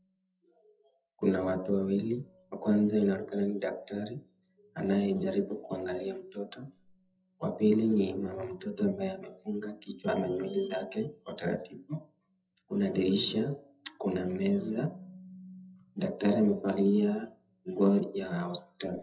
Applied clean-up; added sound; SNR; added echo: classical method WPE with log-MMSE.